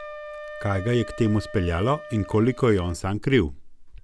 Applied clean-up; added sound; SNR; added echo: none; Wind instrument, woodwind instrument; 16 dB; none.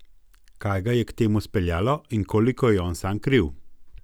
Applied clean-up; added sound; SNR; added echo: none; none; none; none.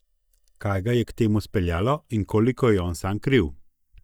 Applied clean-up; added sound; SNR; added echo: neural mask model DeepFilterNet 3.